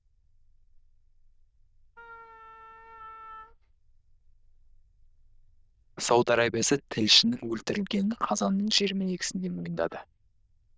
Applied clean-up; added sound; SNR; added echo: neural diffusion model UNIVERSE++.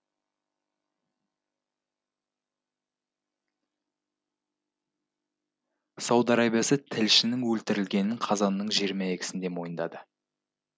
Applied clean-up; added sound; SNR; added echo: none; none; none; none.